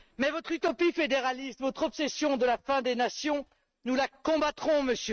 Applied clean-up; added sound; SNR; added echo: neural mask model RNNoise.